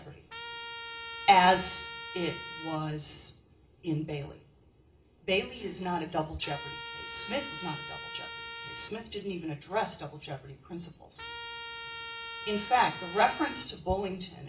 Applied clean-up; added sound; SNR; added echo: none; Trumpet; 10 dB; reverberation time 0.4 s.